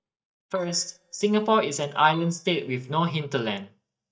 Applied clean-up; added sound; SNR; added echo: neural mask model DeepFilterNet 3.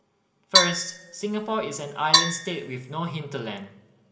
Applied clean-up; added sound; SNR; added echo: none; Percussion; -4 dB; reverberation time 0.8 s.